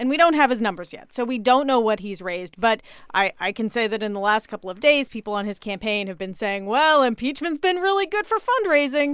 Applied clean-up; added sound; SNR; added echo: none; none; none; none.